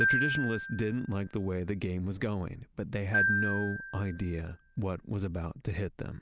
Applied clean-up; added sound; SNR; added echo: none; Glockenspiel; 2 dB; none.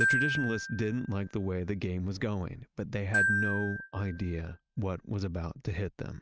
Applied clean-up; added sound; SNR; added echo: neural mask model RNNoise.